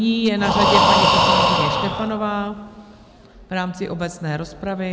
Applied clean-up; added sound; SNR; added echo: none; Breathing; -5 dB; none.